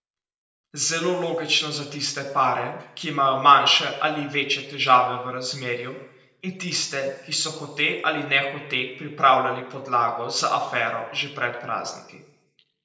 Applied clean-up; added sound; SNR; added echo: none; none; none; reverberation time 0.8 s.